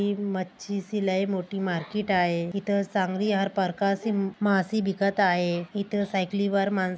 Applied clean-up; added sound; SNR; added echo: none; none; none; none.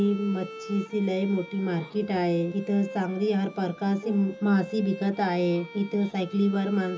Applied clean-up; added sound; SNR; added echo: none; Bowed string instrument; 17 dB; reverberation time 0.2 s.